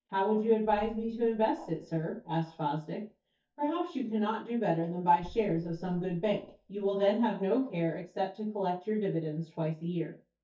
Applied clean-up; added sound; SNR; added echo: neural mask model DeepFilterNet 3.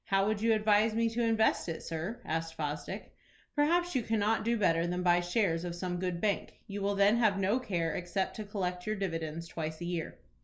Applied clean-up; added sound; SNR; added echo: none; none; none; none.